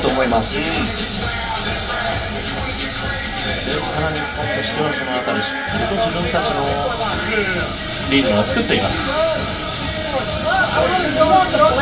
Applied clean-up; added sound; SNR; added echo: none; none; none; reverberation time 0.2 s.